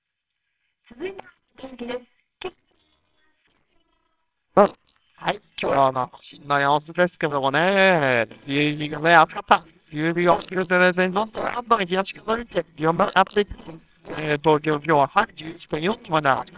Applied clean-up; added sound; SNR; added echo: neural separator model SepFormer WHAMR!.